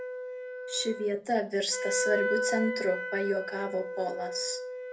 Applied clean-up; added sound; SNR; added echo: none; Wind instrument, woodwind instrument; 3 dB; reverberation time 0.3 s.